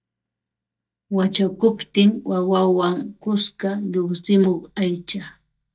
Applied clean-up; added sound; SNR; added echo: neural mask model DeepFilterNet 3.